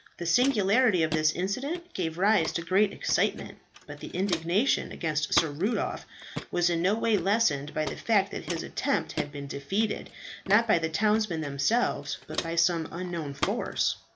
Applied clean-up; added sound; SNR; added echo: none; Walk, footsteps; 13 dB; none.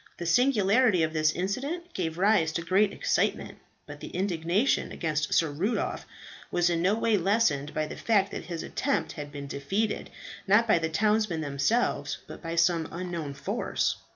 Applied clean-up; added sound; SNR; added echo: none; none; none; none.